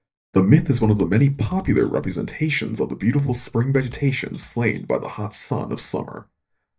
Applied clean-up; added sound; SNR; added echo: neural mask model DeepFilterNet 3.